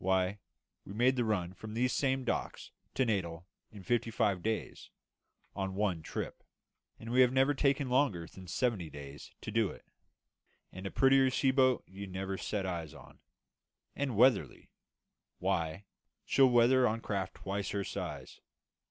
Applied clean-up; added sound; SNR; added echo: none; none; none; none.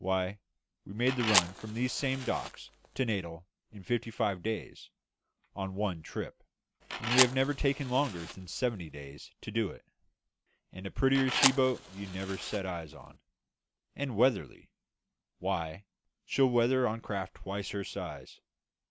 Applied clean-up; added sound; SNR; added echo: none; Fire; 2 dB; none.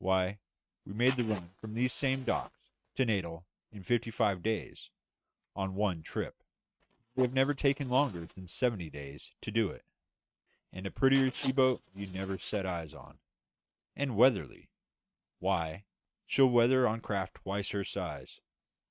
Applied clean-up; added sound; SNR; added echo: neural mask model RNNoise.